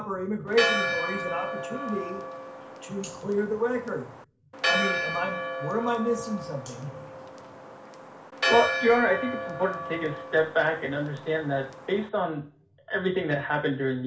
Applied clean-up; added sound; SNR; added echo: none; Church bell; 3 dB; reverberation time 0.4 s.